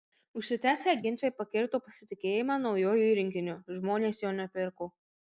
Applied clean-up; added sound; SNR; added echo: none; none; none; none.